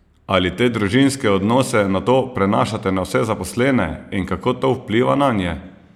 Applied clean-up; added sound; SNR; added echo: none; none; none; none.